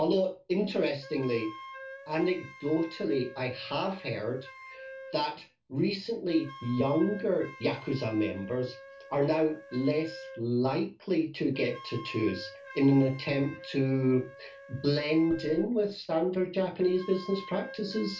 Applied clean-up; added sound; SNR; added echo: none; Wind instrument, woodwind instrument; 17 dB; reverberation time 0.2 s.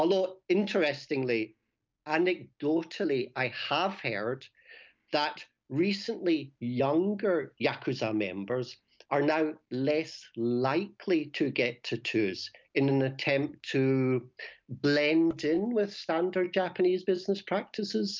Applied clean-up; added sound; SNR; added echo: none; none; none; none.